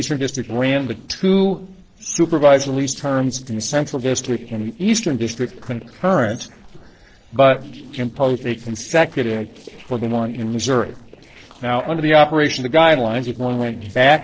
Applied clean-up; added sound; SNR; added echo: neural separator model SepFormer DNS4.